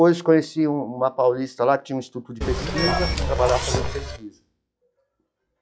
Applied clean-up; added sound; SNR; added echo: classical method log-MMSE.